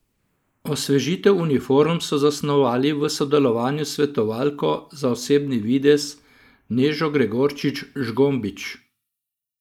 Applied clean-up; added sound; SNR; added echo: neural mask model Resemble Enhance denoiser.